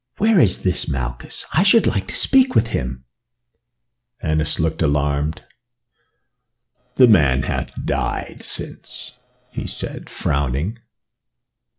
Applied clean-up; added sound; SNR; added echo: neural separator model SepFormer DNS4.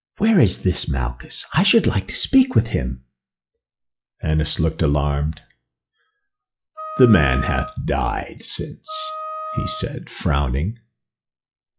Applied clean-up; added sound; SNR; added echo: classical method log-MMSE.